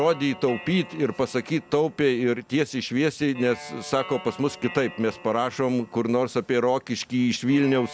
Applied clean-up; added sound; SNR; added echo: none; Guitar; 19 dB; none.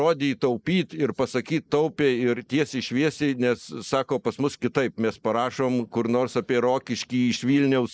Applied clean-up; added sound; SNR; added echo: neural mask model Resemble Enhance denoiser.